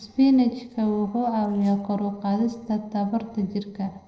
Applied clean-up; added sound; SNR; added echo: neural separator model SepFormer DNS4.